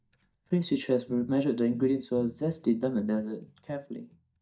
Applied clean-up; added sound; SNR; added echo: neural mask model DeepFilterNet 3.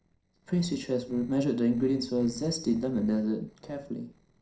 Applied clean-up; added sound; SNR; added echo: neural separator model SepFormer DNS4.